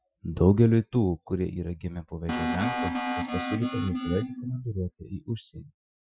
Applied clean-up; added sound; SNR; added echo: classical method Wiener filter.